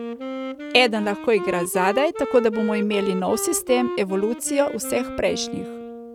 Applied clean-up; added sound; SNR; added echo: none; Wind instrument, woodwind instrument; 8 dB; none.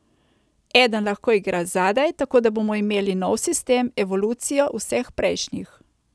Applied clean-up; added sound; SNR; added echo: none; none; none; none.